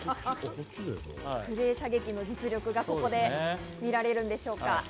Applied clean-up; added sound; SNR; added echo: none; Sink (filling or washing) / Water tap, faucet; 18 dB; none.